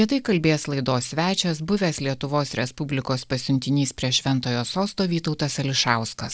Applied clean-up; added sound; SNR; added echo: none; none; none; none.